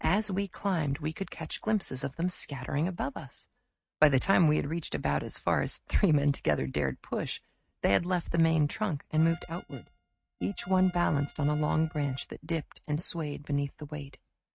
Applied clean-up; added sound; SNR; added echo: neural mask model RNNoise.